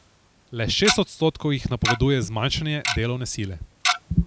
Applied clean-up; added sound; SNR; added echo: none; Tick-tock; 4 dB; none.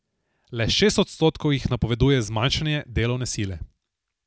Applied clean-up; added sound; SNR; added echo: none; none; none; none.